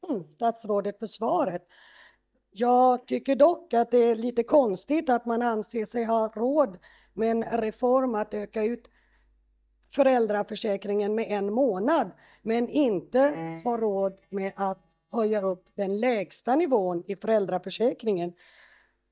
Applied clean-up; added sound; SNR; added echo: neural mask model DeepFilterNet 3.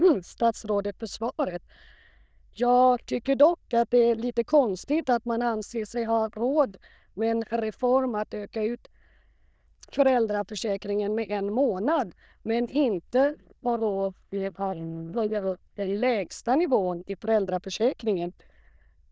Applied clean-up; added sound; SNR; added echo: neural diffusion model UNIVERSE++.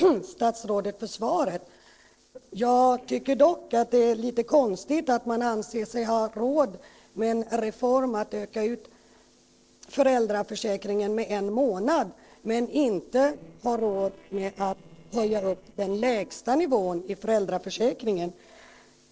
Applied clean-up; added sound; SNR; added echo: neural separator model SepFormer DNS4.